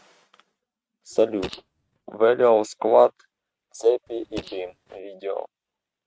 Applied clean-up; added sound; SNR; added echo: neural mask model RNNoise.